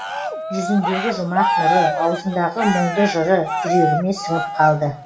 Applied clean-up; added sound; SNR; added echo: none; Cheering; 2 dB; reverberation time 0.8 s.